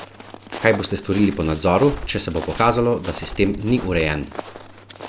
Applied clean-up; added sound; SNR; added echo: none; Walk, footsteps; 15 dB; none.